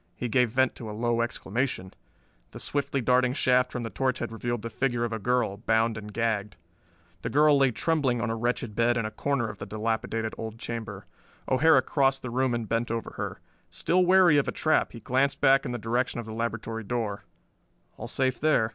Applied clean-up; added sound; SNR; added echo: none; none; none; none.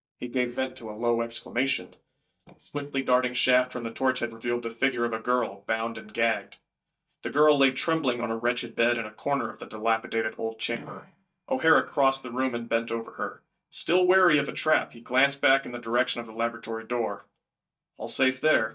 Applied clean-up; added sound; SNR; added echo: neural mask model DeepFilterNet 3.